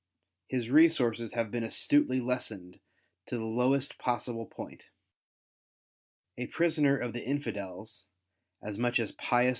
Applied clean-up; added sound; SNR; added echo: none; none; none; none.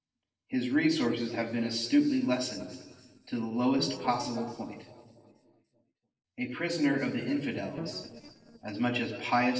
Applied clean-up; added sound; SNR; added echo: neural separator model SepFormer DNS4.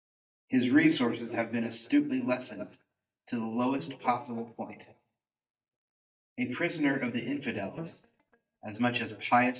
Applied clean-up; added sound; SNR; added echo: neural mask model DeepFilterNet 3.